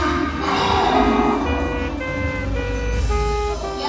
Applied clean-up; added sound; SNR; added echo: none; Wind instrument, woodwind instrument; 6 dB; reverberation time 2.1 s.